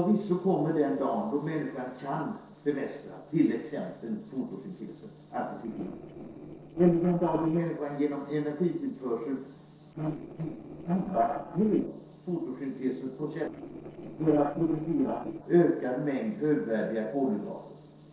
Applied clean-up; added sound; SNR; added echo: neural separator model SepFormer DNS4.